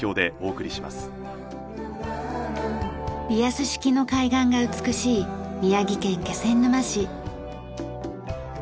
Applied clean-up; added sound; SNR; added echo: none; none; none; none.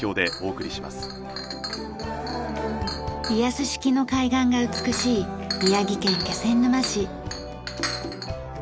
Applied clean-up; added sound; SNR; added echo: none; Chink, clink; 10 dB; none.